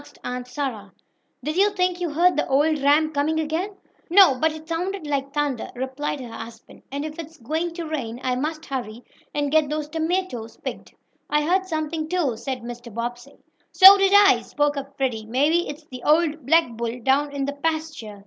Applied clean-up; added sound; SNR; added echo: none; none; none; none.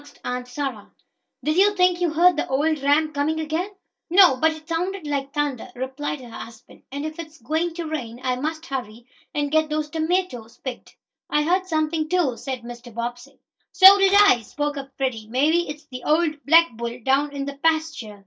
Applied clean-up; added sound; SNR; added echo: neural mask model DeepFilterNet 3.